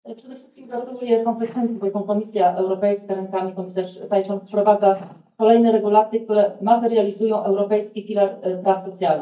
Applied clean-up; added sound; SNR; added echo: neural mask model DeepFilterNet 3.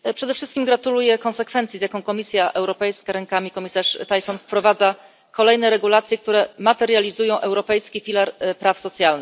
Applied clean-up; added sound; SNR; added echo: none; none; none; none.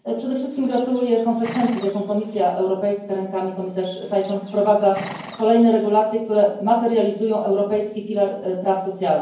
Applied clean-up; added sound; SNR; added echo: none; Livestock, farm animals, working animals; 18 dB; reverberation time 0.9 s.